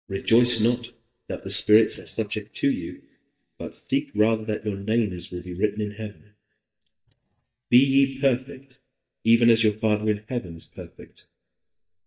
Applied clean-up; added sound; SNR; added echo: neural mask model DeepFilterNet 3.